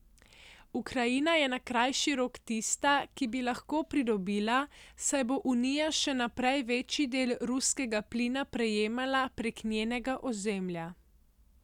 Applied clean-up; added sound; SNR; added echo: none; none; none; none.